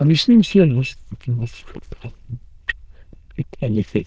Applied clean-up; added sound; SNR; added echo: neural diffusion model UNIVERSE++.